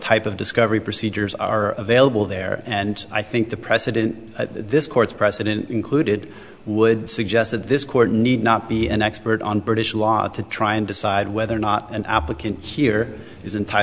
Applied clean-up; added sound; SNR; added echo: none; none; none; none.